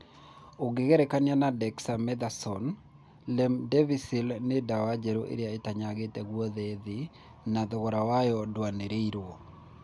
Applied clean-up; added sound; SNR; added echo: none; none; none; none.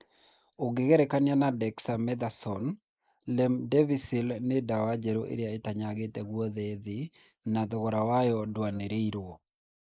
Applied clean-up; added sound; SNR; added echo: neural mask model Resemble Enhance denoiser.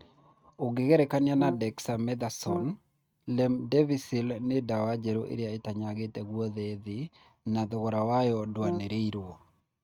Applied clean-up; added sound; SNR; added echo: neural mask model RNNoise.